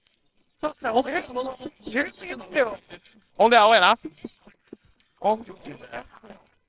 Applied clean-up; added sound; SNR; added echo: neural separator model SepFormer WHAMR!.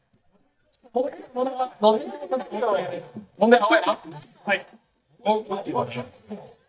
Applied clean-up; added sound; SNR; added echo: neural mask model DeepFilterNet 3.